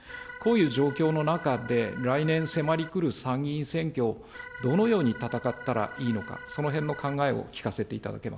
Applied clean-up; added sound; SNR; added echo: none; Organ; 15 dB; none.